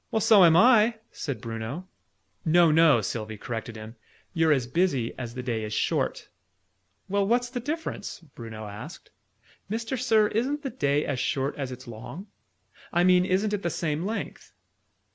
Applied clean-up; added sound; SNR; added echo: none; none; none; none.